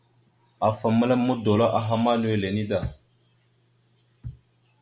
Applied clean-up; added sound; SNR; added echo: none; none; none; none.